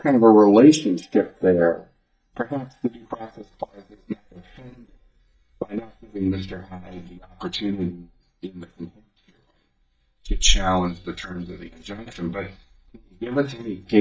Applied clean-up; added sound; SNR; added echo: neural mask model DeepFilterNet 3.